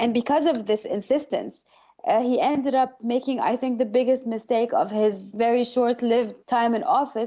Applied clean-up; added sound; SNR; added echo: none; none; none; none.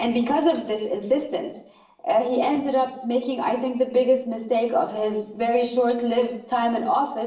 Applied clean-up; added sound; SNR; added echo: none; none; none; reverberation time 0.7 s.